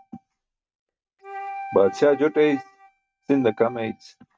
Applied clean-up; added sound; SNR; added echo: neural mask model RNNoise.